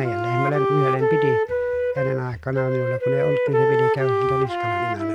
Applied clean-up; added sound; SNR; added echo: none; Wind instrument, woodwind instrument; -4 dB; none.